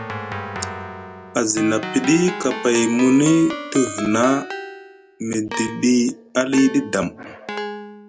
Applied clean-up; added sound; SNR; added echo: none; Keyboard (musical); 11 dB; none.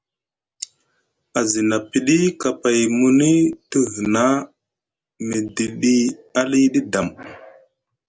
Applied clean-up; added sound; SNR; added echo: none; none; none; none.